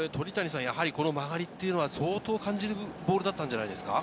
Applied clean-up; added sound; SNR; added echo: none; none; none; none.